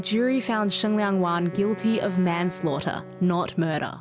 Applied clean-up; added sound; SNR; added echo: none; Wind instrument, woodwind instrument; 16 dB; none.